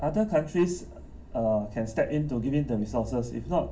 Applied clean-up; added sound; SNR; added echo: none; none; none; reverberation time 0.4 s.